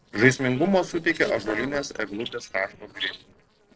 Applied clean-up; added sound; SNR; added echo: neural separator model SepFormer DNS4.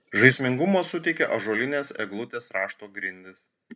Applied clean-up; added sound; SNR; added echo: none; none; none; none.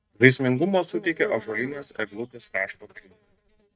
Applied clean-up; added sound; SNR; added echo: neural mask model DeepFilterNet 3.